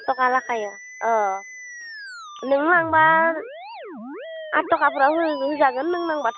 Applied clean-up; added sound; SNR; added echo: none; Musical instrument; 15 dB; none.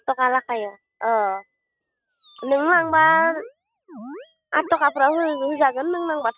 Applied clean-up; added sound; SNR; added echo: neural mask model RNNoise.